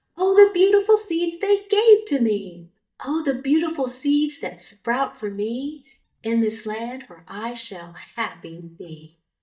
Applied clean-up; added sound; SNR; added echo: neural mask model DeepFilterNet 3.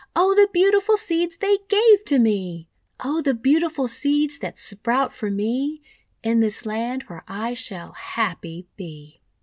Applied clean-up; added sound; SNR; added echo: none; none; none; none.